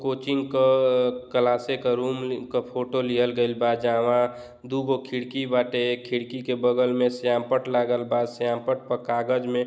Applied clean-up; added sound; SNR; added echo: none; none; none; none.